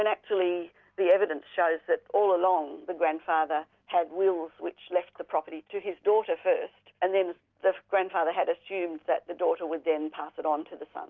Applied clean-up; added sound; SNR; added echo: none; none; none; none.